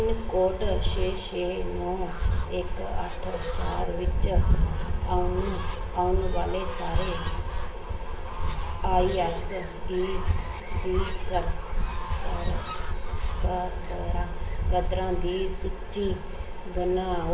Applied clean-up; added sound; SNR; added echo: none; Fowl; 18 dB; reverberation time 0.8 s.